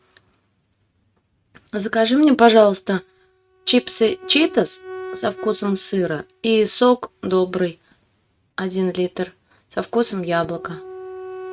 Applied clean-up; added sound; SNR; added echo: neural mask model RNNoise.